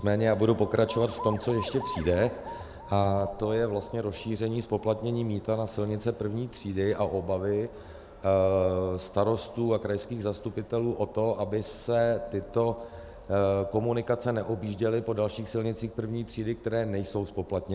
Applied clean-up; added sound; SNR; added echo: none; Alarm; 18 dB; none.